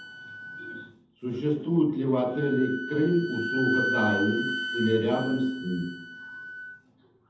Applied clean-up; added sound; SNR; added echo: none; Wind instrument, woodwind instrument; 7 dB; reverberation time 0.8 s.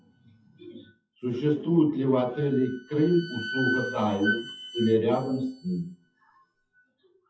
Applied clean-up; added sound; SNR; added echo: classical method WPE with log-MMSE.